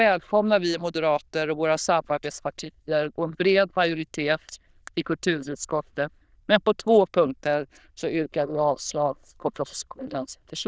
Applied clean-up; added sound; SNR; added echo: neural diffusion model UNIVERSE++.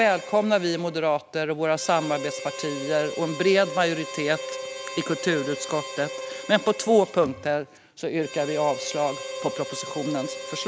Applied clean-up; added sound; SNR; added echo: none; Harmonica; 10 dB; none.